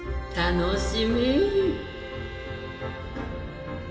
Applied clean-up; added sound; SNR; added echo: none; Bowed string instrument; 18 dB; reverberation time 1.5 s.